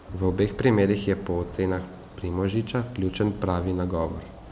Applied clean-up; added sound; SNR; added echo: none; Thunder / Rain; 17 dB; none.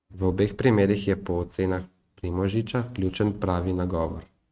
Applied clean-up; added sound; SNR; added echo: neural mask model RNNoise.